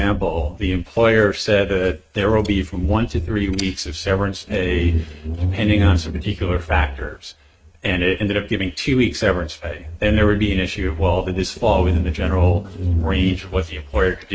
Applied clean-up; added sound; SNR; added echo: neural mask model RNNoise.